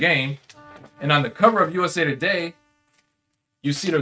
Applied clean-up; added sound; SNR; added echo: neural mask model RNNoise.